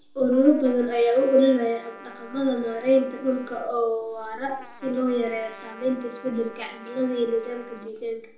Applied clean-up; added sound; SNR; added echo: none; Trumpet; 20 dB; reverberation time 0.6 s.